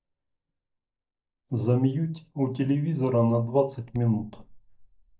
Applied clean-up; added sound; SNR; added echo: neural mask model DeepFilterNet 3.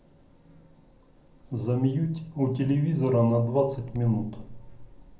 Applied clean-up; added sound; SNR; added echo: none; Cricket; 20 dB; reverberation time 0.5 s.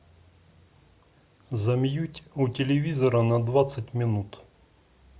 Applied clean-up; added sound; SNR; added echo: none; none; none; none.